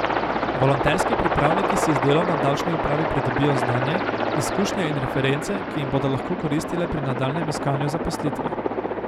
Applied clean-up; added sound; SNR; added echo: none; Aircraft; -1 dB; none.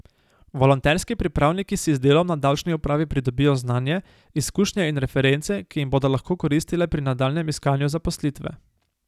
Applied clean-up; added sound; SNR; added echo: none; none; none; none.